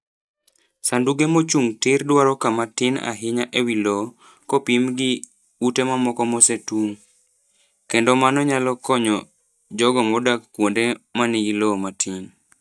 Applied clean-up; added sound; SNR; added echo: neural mask model DeepFilterNet 3.